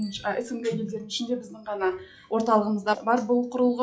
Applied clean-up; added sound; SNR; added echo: classical method log-MMSE.